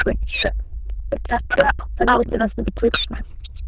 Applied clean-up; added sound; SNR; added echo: neural diffusion model UNIVERSE++.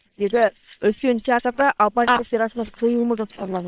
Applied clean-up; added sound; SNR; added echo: neural separator model SepFormer WHAM!.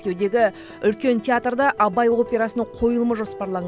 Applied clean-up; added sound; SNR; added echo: none; none; none; none.